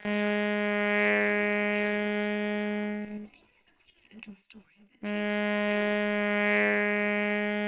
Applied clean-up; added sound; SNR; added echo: neural separator model SepFormer WHAMR!.